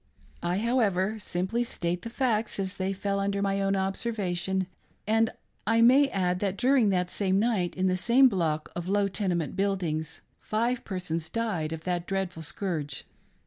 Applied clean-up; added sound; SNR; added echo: none; none; none; none.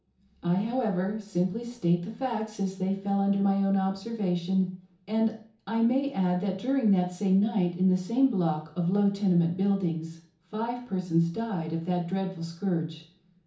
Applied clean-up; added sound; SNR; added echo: none; none; none; reverberation time 0.7 s.